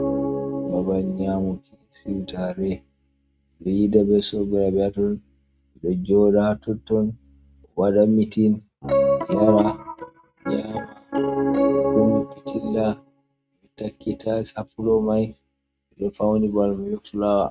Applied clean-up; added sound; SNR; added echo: neural mask model RNNoise.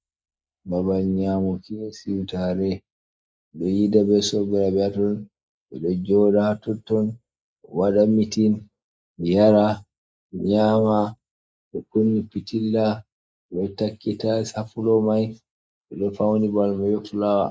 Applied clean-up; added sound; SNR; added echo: neural mask model Resemble Enhance denoiser.